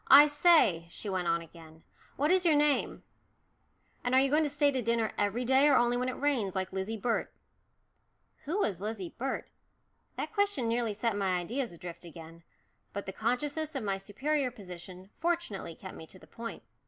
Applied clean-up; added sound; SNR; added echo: none; none; none; none.